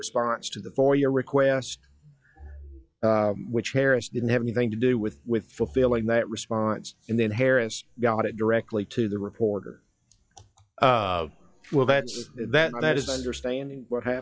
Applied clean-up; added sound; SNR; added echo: classical method log-MMSE.